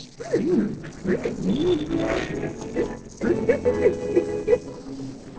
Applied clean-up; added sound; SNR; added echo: neural separator model SepFormer DNS4.